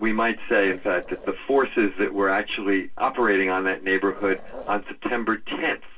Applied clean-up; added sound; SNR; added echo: neural separator model SepFormer DNS4.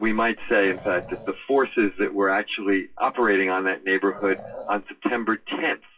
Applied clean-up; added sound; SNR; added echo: classical method WPE with log-MMSE.